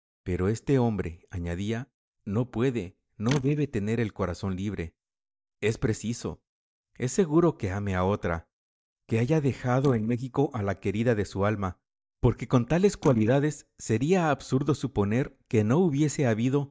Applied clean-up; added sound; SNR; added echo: neural mask model DeepFilterNet 3.